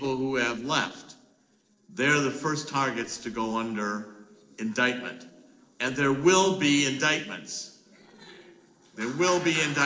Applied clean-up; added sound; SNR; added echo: neural separator model SepFormer DNS4.